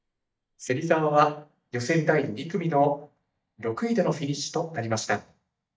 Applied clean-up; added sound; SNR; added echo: neural mask model DeepFilterNet 3.